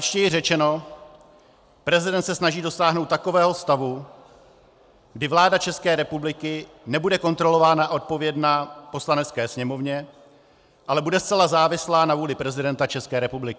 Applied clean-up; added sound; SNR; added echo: none; none; none; none.